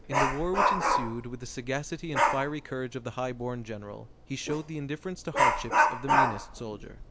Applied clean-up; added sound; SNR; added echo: none; Dog; -5 dB; none.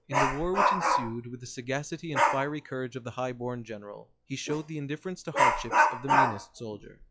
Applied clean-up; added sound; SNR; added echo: classical method log-MMSE.